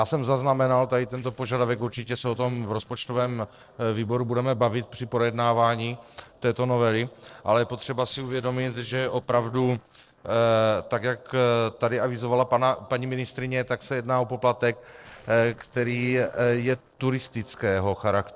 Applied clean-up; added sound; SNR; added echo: neural separator model SepFormer DNS4.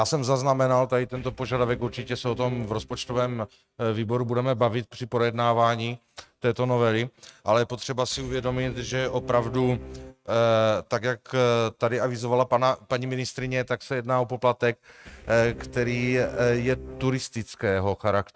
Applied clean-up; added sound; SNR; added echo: neural mask model RNNoise.